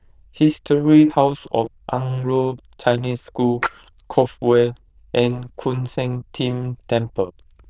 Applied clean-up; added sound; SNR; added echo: neural diffusion model UNIVERSE++.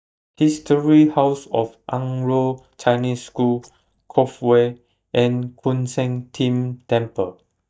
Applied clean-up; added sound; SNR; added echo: neural mask model DeepFilterNet 3.